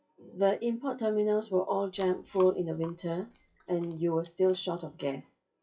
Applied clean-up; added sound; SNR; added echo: classical method WPE with log-MMSE.